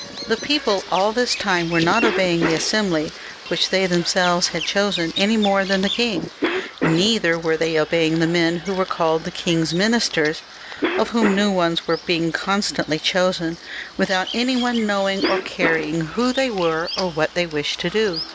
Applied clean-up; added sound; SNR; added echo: none; Bird vocalization, bird call, bird song + Cough; 9 dB; none.